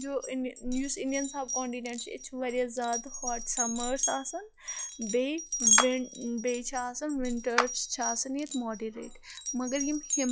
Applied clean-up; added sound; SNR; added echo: classical method log-MMSE.